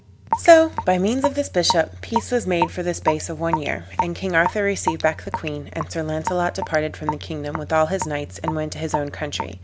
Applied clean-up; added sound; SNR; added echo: none; Raindrop / Drip; 8 dB; none.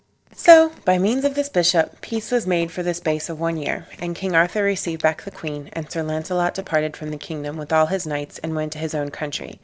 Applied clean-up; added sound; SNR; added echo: neural separator model SepFormer DNS4.